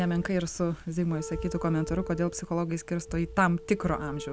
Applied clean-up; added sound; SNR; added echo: none; Wind instrument, woodwind instrument; 14 dB; none.